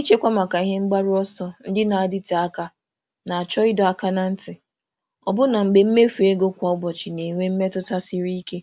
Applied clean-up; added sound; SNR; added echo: none; none; none; none.